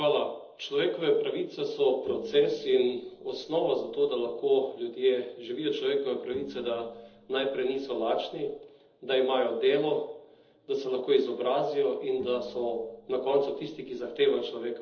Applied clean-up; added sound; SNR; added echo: neural separator model SepFormer DNS4.